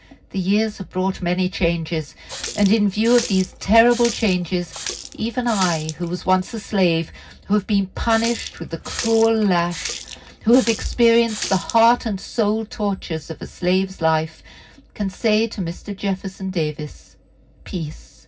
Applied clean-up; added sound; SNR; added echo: none; Water tap, faucet; 12 dB; reverberation time 0.4 s.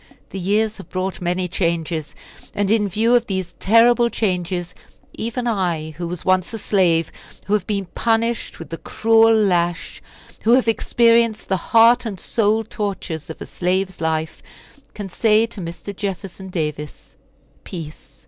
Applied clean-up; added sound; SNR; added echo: none; none; none; none.